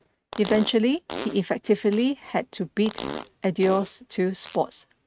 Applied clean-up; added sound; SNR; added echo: neural mask model RNNoise.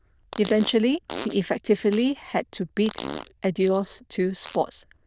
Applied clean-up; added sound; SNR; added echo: neural diffusion model UNIVERSE++.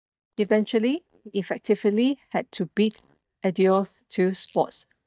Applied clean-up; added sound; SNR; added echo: neural mask model DeepFilterNet 3.